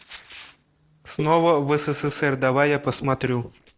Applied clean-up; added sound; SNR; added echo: neural separator model SepFormer DNS4.